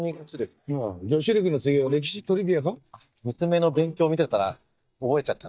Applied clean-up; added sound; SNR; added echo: neural mask model DeepFilterNet 3.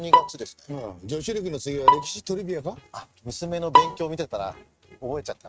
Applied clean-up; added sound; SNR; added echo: neural mask model RNNoise.